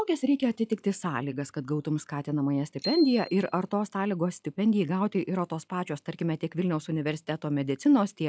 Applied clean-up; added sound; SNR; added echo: classical method log-MMSE.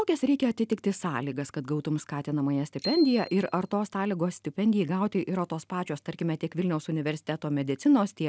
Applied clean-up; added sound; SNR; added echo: none; Bicycle bell; 14 dB; none.